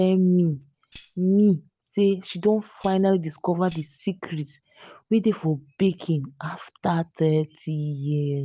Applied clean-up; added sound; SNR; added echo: none; Tambourine; 6 dB; none.